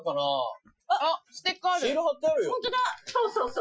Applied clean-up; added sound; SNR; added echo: classical method Wiener filter.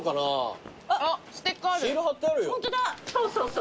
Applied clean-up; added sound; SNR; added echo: none; Run; 20 dB; none.